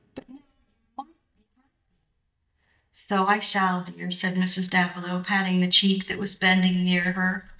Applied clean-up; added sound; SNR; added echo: neural mask model DeepFilterNet 3.